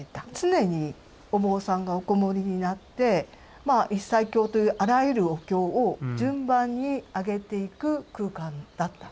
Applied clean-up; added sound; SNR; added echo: none; none; none; none.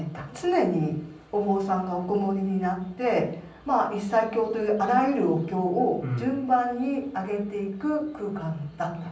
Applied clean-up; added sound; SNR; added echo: none; none; none; reverberation time 0.6 s.